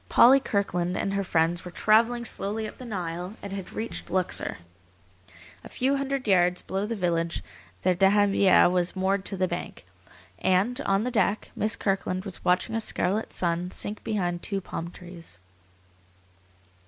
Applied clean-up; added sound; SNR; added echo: none; none; none; none.